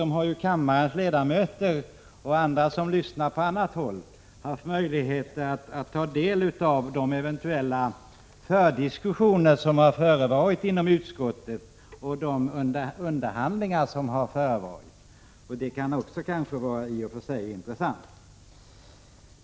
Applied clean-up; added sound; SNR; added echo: none; none; none; none.